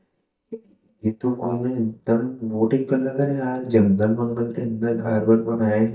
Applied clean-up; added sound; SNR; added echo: neural mask model DeepFilterNet 3.